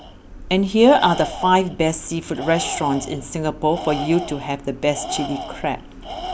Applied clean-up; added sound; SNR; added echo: none; Tools; 12 dB; none.